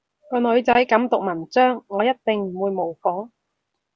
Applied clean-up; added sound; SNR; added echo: none; none; none; none.